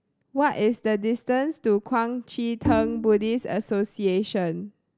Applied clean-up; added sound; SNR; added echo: none; Bowed string instrument; 6 dB; none.